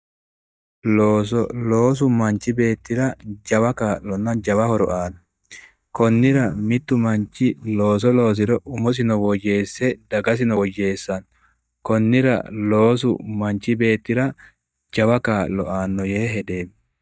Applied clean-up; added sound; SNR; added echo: neural mask model DeepFilterNet 3.